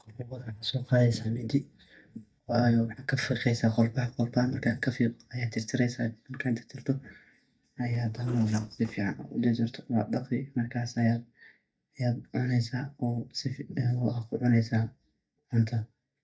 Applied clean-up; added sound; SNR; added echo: neural mask model DeepFilterNet 3.